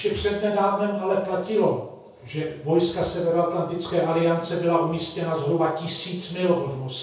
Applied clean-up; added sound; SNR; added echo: none; none; none; reverberation time 0.6 s.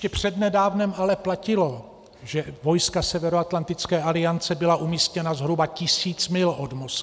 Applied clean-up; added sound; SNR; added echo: none; none; none; none.